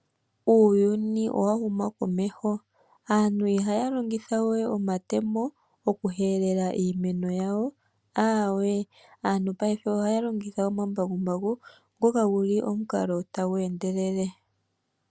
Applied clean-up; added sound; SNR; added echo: none; none; none; none.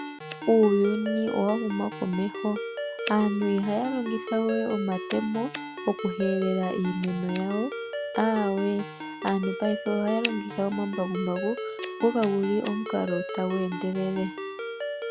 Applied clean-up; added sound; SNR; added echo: none; Scissors + Ringtone; 5 dB; none.